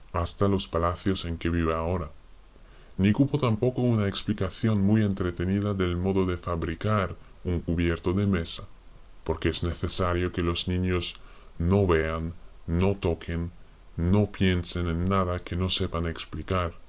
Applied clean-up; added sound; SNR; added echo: none; none; none; none.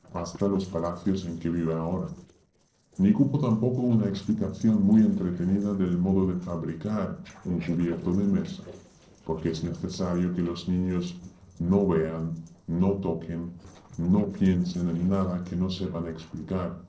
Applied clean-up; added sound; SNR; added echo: neural separator model SepFormer DNS4.